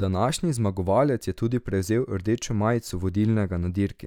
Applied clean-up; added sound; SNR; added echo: none; none; none; none.